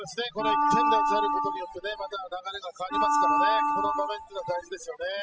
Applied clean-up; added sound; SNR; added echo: classical method spectral subtraction.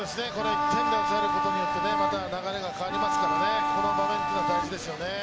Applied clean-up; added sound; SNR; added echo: none; Bowed string instrument; -5 dB; none.